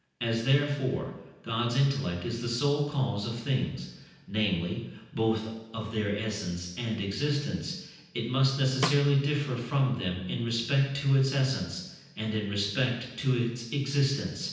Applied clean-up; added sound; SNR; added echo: none; Snare drum; 6 dB; reverberation time 0.9 s.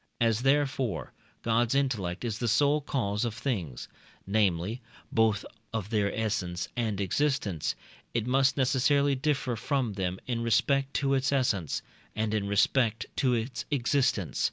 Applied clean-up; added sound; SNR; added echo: none; none; none; none.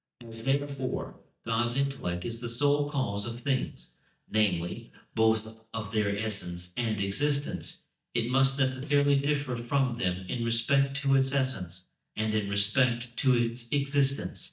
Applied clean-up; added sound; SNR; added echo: neural mask model DeepFilterNet 3.